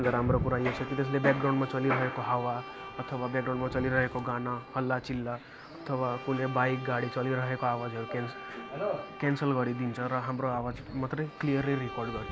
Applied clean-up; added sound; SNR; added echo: none; Bowed string instrument; 15 dB; none.